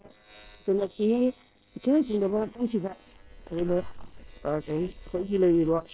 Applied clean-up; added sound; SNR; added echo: neural separator model SepFormer WHAM!.